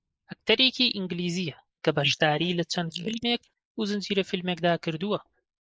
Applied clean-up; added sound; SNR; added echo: neural mask model Resemble Enhance denoiser.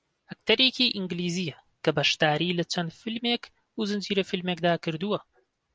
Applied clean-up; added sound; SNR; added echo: none; none; none; none.